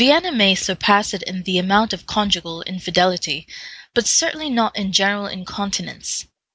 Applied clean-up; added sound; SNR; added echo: none; none; none; none.